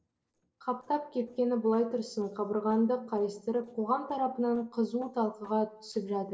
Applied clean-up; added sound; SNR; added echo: neural separator model SepFormer DNS4.